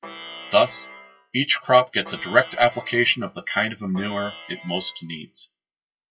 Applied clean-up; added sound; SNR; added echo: classical method WPE with log-MMSE.